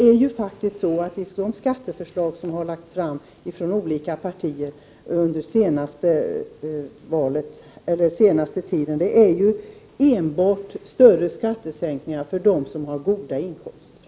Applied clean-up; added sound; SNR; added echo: none; none; none; none.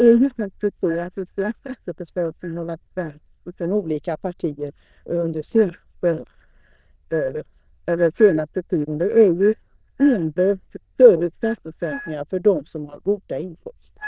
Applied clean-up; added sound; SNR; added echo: neural diffusion model UNIVERSE++.